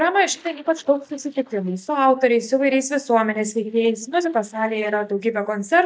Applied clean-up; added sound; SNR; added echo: neural mask model DeepFilterNet 3.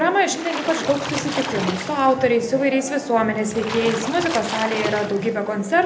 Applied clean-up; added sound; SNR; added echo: none; Splash, splatter; 9 dB; reverberation time 0.7 s.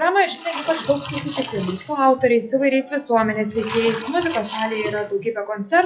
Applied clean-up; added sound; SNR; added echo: classical method WPE with log-MMSE.